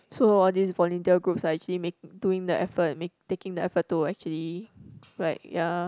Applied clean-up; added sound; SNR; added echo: none; none; none; none.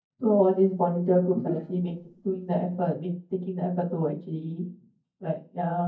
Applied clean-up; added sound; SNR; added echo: neural mask model DeepFilterNet 3.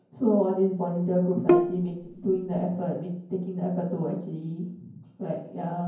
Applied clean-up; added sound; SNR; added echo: none; Bowed string instrument; -2 dB; reverberation time 0.9 s.